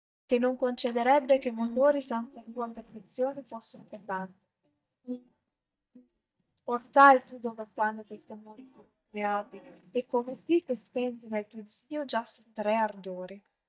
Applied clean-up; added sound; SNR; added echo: neural mask model DeepFilterNet 3.